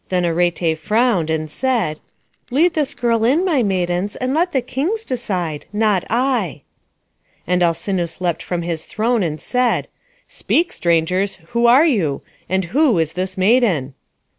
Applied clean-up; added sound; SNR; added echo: neural separator model SepFormer DNS4.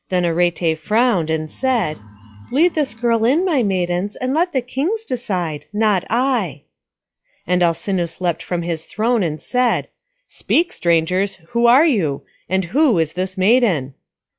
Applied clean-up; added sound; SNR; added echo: classical method log-MMSE.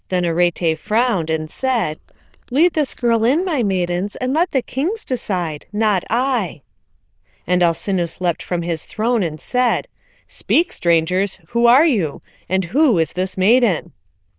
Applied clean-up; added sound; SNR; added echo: neural diffusion model UNIVERSE++.